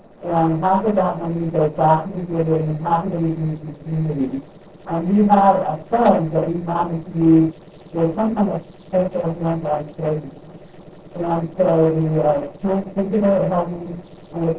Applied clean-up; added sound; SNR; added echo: neural separator model SepFormer DNS4.